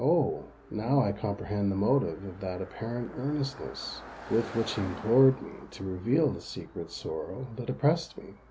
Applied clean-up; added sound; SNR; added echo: none; Car passing by + Bowed string instrument; 17 dB; none.